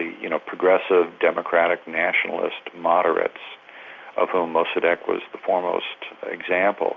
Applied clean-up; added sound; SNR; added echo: none; none; none; none.